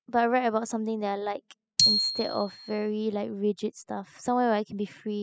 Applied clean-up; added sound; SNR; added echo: classical method spectral subtraction.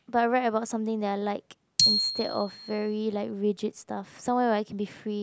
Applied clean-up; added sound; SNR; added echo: none; Glockenspiel; 2 dB; none.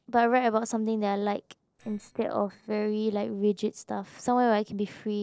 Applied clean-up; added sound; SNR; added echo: neural separator model SepFormer DNS4.